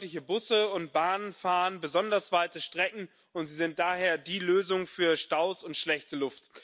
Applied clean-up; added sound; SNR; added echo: none; none; none; none.